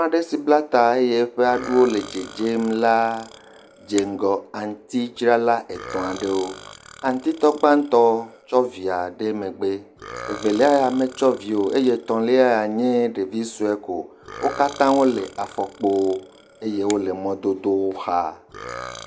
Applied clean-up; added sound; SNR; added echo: none; Burping, eructation + Finger snapping; 19 dB; none.